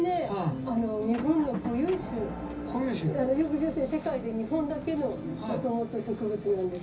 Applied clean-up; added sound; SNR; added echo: none; Motor vehicle (road) / Engine; 10 dB; reverberation time 0.4 s.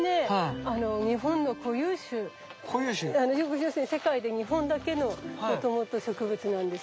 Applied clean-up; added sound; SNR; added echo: none; none; none; none.